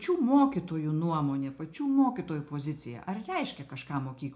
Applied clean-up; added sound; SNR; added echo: none; none; none; reverberation time 0.3 s.